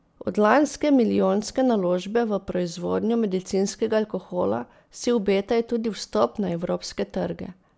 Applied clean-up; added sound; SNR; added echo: none; none; none; none.